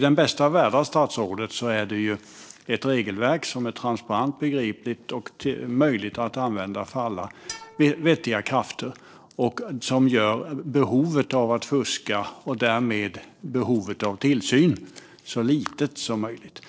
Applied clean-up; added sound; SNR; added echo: neural separator model SepFormer DNS4.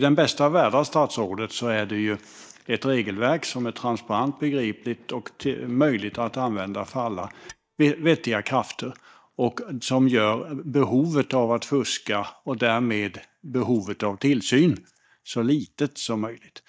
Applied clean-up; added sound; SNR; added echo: neural mask model DeepFilterNet 3.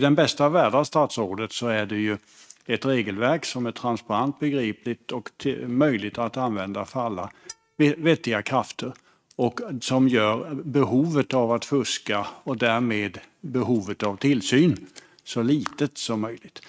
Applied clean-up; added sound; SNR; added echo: neural mask model RNNoise.